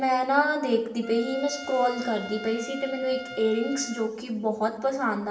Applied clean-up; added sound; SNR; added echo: none; Trumpet; 14 dB; reverberation time 0.7 s.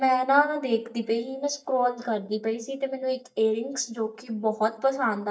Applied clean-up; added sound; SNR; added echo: neural mask model DeepFilterNet 3.